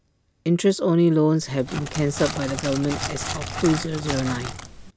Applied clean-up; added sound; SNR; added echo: none; Crackle; 8 dB; none.